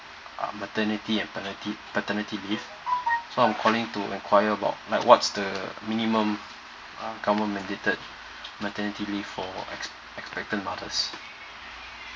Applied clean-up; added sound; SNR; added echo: none; none; none; none.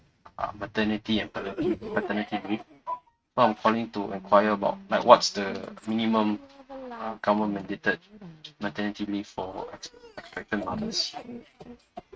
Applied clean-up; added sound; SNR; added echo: neural mask model RNNoise.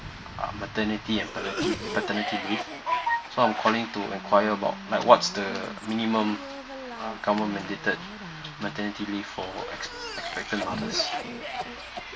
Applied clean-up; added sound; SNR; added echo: none; Cough; 9 dB; none.